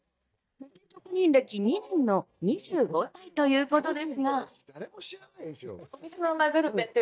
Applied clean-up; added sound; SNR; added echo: neural mask model DeepFilterNet 3.